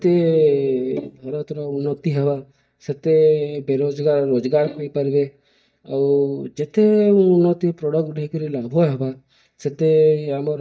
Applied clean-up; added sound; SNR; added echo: neural mask model DeepFilterNet 3.